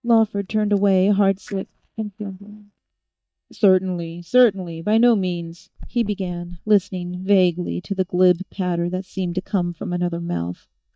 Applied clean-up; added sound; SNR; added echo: neural mask model DeepFilterNet 3.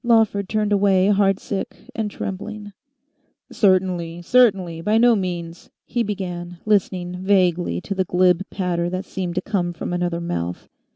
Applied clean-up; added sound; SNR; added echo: none; none; none; none.